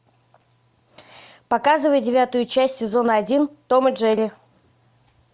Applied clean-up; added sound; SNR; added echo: none; none; none; none.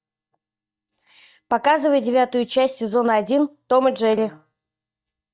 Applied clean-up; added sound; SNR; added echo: neural mask model DeepFilterNet 3.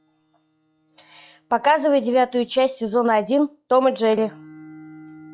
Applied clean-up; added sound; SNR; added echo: classical method log-MMSE.